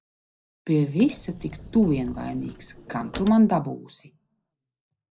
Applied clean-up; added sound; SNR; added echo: none; Sliding door / Slam / Wood; 15 dB; reverberation time 0.4 s.